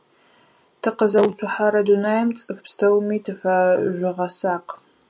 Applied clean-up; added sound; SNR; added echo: none; none; none; none.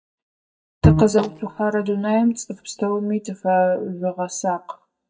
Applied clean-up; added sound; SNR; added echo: neural mask model DeepFilterNet 3.